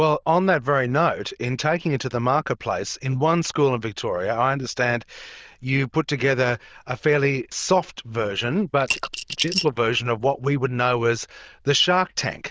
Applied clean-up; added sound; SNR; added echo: neural diffusion model UNIVERSE++.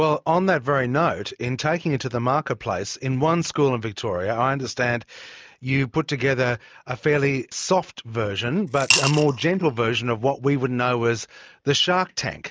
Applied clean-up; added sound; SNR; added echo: neural mask model DeepFilterNet 3.